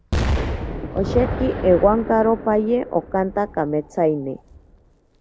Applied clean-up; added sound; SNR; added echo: none; Explosion; 6 dB; none.